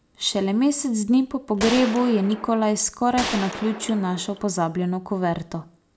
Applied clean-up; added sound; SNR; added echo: none; Gunshot, gunfire; 9 dB; none.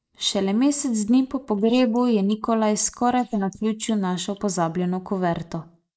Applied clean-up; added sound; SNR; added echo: neural mask model Resemble Enhance denoiser.